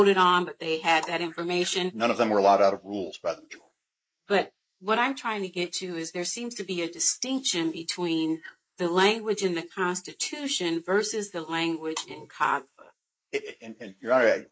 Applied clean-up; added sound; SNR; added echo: neural mask model Resemble Enhance denoiser.